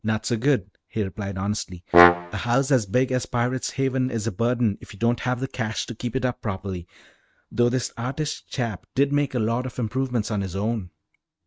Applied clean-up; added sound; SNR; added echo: neural mask model RNNoise.